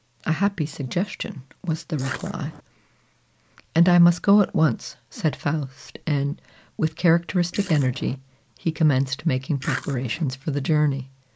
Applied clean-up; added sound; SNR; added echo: neural mask model Resemble Enhance denoiser.